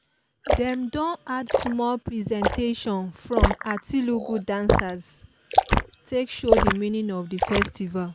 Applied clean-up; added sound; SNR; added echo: none; Liquid; -1 dB; none.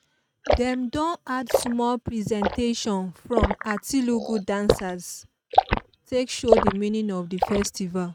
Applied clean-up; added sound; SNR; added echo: neural mask model RNNoise.